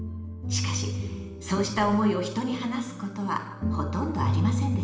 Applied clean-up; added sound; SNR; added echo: none; none; none; reverberation time 1.1 s.